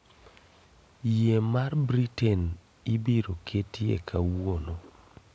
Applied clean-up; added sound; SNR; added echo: none; none; none; none.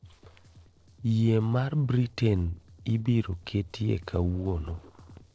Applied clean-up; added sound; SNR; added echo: neural separator model SepFormer DNS4.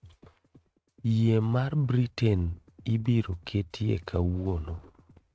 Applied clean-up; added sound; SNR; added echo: neural mask model RNNoise.